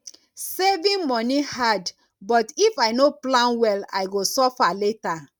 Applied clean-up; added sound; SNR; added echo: none; none; none; none.